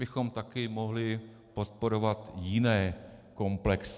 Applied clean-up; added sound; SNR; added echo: none; none; none; none.